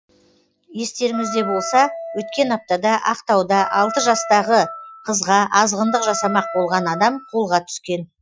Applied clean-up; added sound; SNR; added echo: classical method Wiener filter.